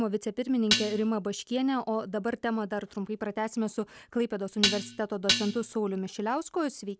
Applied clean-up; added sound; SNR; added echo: none; Dishes, pots, and pans; 0 dB; none.